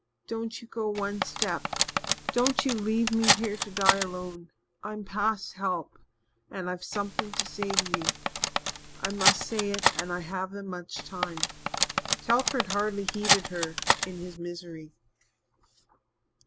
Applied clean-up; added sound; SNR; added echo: none; Cutlery, silverware; -3 dB; none.